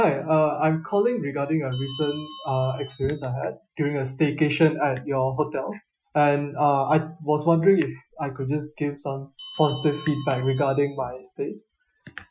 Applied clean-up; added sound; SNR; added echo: classical method Wiener filter.